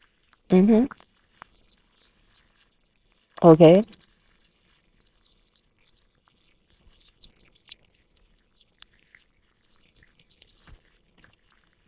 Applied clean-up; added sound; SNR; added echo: neural separator model SepFormer WHAMR!.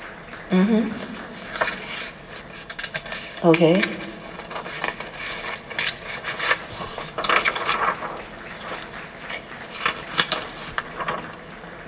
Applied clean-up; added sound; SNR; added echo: none; Applause; 17 dB; reverberation time 2.7 s.